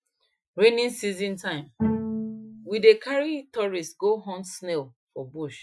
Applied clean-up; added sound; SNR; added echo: classical method Wiener filter.